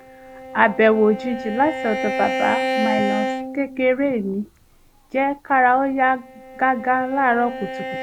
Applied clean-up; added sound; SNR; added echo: none; Bowed string instrument; 7 dB; none.